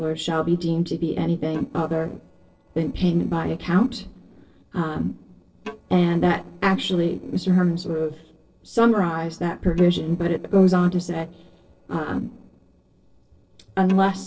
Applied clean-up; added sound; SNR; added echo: neural separator model SepFormer DNS4.